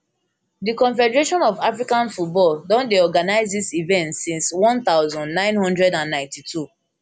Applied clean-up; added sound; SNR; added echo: none; none; none; none.